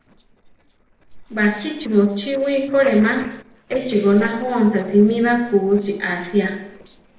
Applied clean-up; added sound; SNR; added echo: neural separator model SepFormer DNS4.